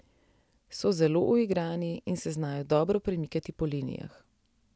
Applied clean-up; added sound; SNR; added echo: none; none; none; none.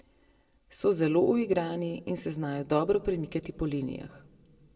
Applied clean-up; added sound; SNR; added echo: none; none; none; reverberation time 0.8 s.